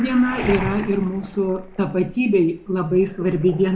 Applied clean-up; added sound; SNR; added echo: none; Waves, surf; 13 dB; reverberation time 0.3 s.